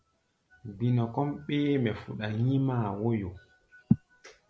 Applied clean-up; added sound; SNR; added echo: none; none; none; none.